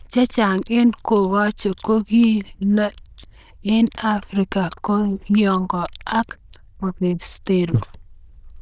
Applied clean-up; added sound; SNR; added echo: neural diffusion model UNIVERSE++.